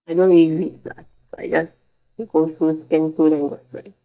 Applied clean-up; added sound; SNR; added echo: neural mask model DeepFilterNet 3.